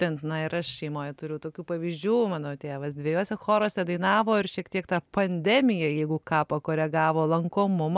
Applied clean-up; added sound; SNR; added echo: none; none; none; none.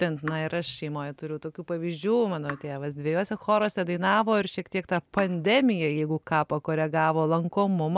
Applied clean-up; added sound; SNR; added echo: none; Raindrop / Drip; 18 dB; none.